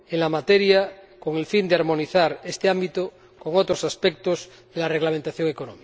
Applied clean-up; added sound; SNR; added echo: none; none; none; none.